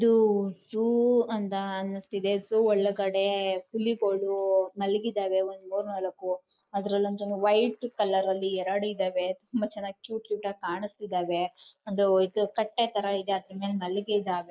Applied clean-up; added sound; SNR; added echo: neural mask model Resemble Enhance denoiser.